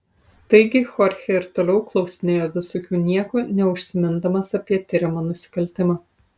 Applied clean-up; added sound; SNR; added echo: none; none; none; none.